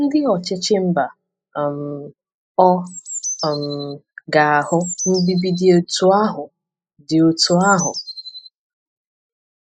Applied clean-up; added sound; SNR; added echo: classical method spectral subtraction.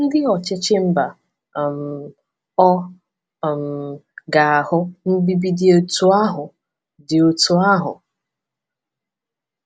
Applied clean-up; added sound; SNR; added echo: none; none; none; none.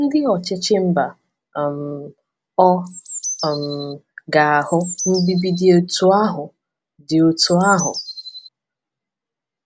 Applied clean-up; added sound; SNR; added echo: none; Bird; 10 dB; none.